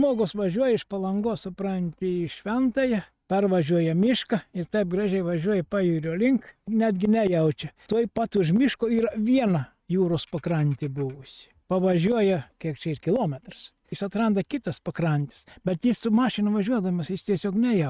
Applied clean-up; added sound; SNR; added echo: neural mask model RNNoise.